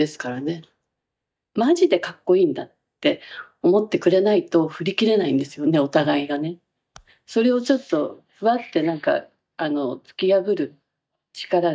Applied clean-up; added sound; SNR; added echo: neural mask model DeepFilterNet 3.